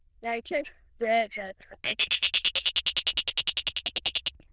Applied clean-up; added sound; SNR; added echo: neural diffusion model UNIVERSE++.